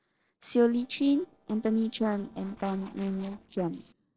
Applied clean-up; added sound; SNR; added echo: neural separator model SepFormer DNS4.